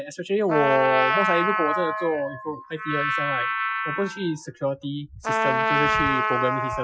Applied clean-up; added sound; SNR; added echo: classical method Wiener filter.